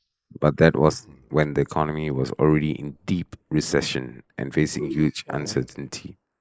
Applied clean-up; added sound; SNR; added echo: neural mask model Resemble Enhance denoiser.